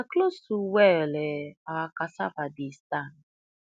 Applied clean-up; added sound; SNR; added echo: none; none; none; none.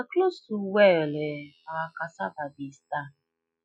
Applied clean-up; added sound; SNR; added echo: classical method Wiener filter.